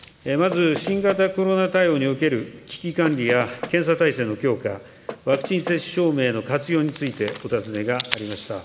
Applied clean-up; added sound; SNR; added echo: none; Knock; 12 dB; none.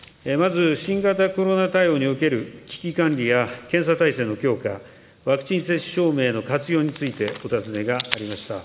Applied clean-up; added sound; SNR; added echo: none; none; none; none.